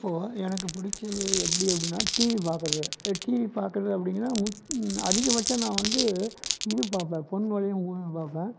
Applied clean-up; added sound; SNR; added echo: none; Glass; 3 dB; none.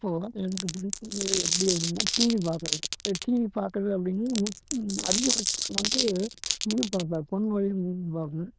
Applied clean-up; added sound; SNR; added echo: neural diffusion model UNIVERSE++.